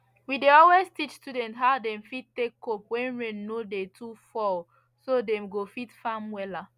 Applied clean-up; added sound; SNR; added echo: none; none; none; none.